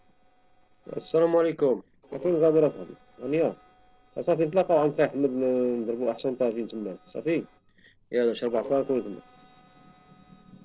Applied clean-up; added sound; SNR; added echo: neural separator model SepFormer DNS4.